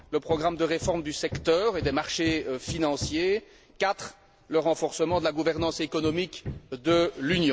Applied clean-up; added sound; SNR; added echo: none; Hammer; 13 dB; none.